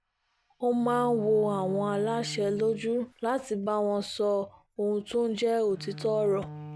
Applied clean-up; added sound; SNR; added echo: none; Wind instrument, woodwind instrument; 16 dB; none.